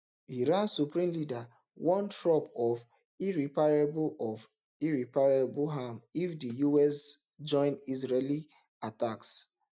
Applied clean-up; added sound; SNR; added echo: none; none; none; none.